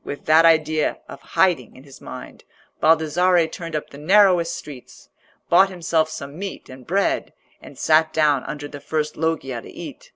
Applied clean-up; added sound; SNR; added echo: none; none; none; none.